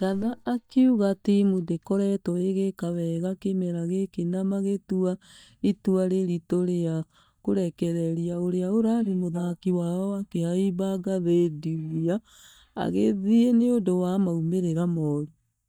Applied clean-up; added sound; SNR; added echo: neural mask model DeepFilterNet 3.